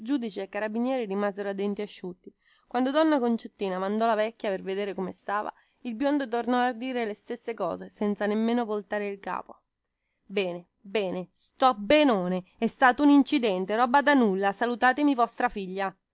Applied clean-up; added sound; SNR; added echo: none; none; none; none.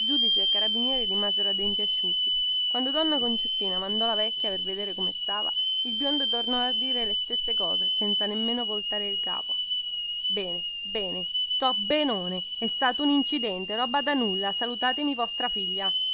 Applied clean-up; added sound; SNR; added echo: none; Hiss / Alarm; -4 dB; none.